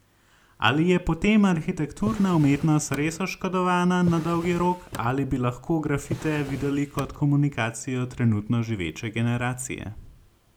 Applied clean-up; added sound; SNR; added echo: none; Drawer open or close; 15 dB; none.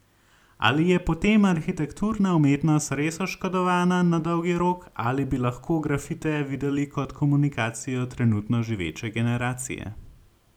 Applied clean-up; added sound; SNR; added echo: none; none; none; none.